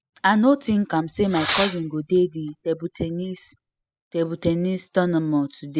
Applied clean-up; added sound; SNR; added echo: classical method spectral subtraction.